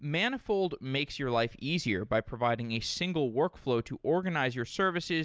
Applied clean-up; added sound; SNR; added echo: none; none; none; none.